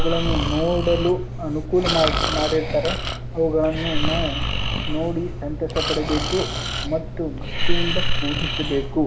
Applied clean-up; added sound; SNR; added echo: none; Breathing; -1 dB; none.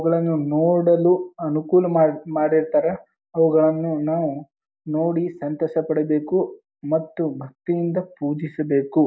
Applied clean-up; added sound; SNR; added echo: none; none; none; none.